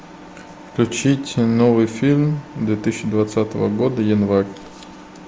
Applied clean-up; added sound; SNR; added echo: none; none; none; none.